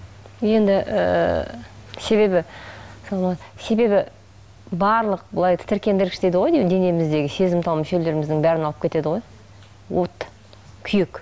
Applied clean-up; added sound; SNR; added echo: none; none; none; none.